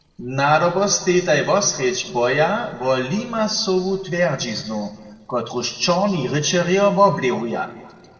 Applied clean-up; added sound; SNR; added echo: neural separator model SepFormer DNS4.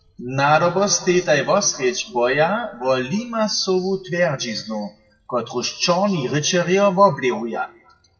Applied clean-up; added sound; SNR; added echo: classical method WPE with log-MMSE.